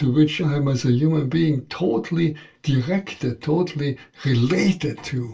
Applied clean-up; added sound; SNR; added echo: none; none; none; reverberation time 0.2 s.